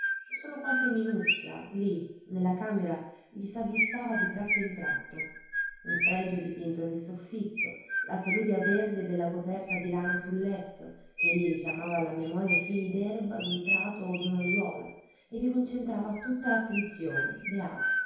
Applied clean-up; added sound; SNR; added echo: none; Chirp, tweet; 2 dB; reverberation time 2.2 s.